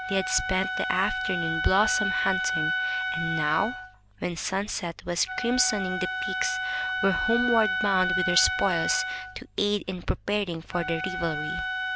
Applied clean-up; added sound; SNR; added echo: none; Wind instrument, woodwind instrument; 2 dB; none.